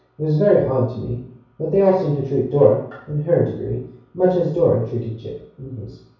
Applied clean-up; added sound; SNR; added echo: none; Wind instrument, woodwind instrument; 15 dB; reverberation time 0.6 s.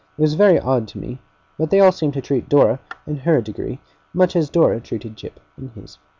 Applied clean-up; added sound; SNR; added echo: none; none; none; none.